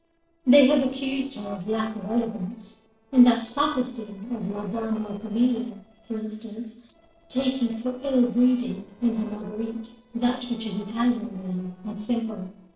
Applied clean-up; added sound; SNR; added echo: neural separator model SepFormer DNS4.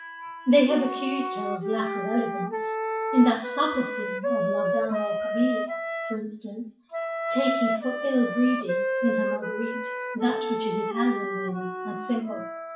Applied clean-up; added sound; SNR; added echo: classical method WPE with log-MMSE.